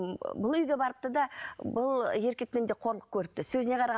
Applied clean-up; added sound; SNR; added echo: none; none; none; none.